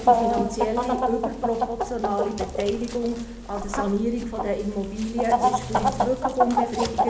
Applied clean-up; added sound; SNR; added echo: none; Chicken, rooster; -1 dB; reverberation time 0.7 s.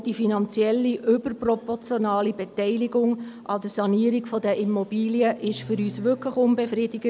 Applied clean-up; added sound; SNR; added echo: none; none; none; none.